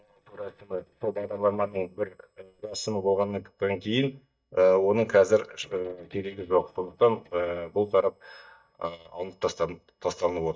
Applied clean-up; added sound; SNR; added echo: neural mask model DeepFilterNet 3.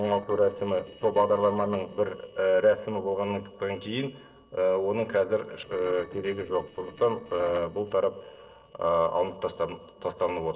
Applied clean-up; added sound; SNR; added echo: neural separator model SepFormer DNS4.